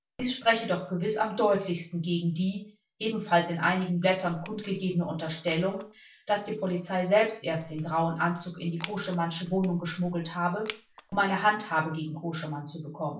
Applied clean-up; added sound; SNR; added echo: neural separator model SepFormer DNS4.